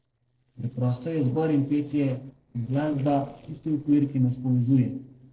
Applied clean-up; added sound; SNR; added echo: neural separator model SepFormer DNS4.